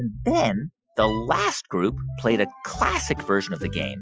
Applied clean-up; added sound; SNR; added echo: classical method Wiener filter.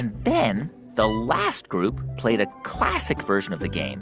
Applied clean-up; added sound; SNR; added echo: none; Bowed string instrument; 13 dB; none.